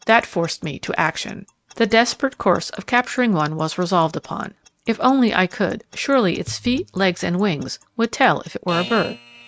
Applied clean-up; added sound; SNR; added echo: neural mask model RNNoise.